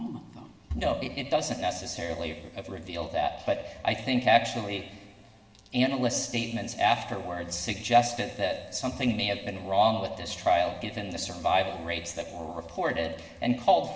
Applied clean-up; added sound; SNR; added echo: none; none; none; reverberation time 2.7 s.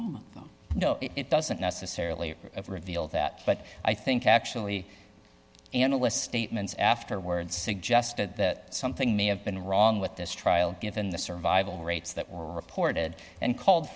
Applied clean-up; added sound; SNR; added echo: none; none; none; none.